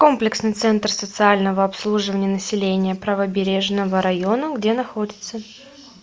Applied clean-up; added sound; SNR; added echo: none; none; none; none.